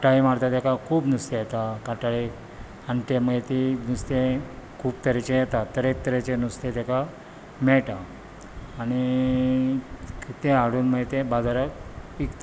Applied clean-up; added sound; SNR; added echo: none; none; none; none.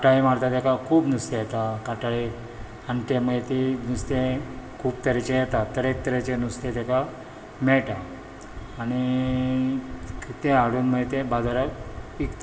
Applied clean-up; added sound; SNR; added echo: none; none; none; reverberation time 1.3 s.